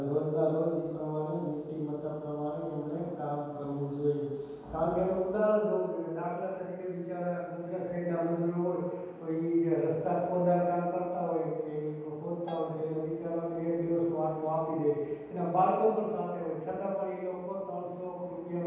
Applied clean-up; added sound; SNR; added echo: none; Bell; 19 dB; reverberation time 1.2 s.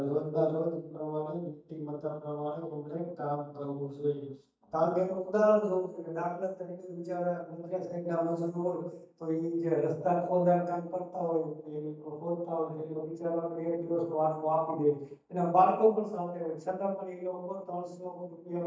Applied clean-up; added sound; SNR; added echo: neural mask model DeepFilterNet 3.